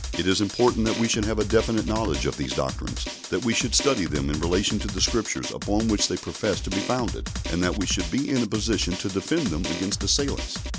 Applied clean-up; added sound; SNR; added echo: none; Drum; 6 dB; none.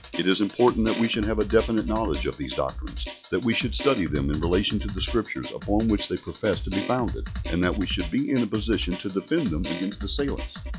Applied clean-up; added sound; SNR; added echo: classical method log-MMSE.